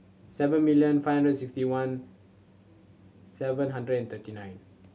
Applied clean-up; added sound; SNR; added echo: none; none; none; none.